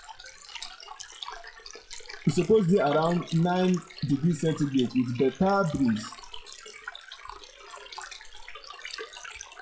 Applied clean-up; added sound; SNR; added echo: classical method WPE with log-MMSE.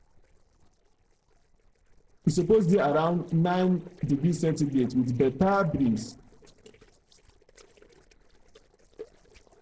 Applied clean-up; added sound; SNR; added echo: neural separator model SepFormer DNS4.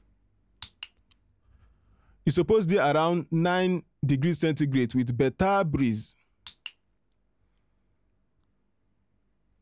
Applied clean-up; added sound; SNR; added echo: none; none; none; none.